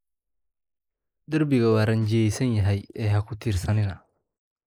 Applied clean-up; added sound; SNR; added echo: neural mask model Resemble Enhance denoiser.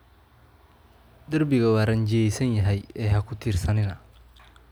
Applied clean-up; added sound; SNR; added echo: none; none; none; none.